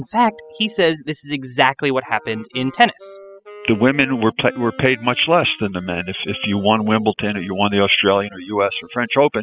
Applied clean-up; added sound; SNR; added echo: classical method spectral subtraction.